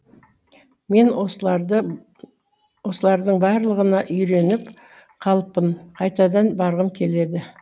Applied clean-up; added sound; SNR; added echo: none; Chime; 7 dB; none.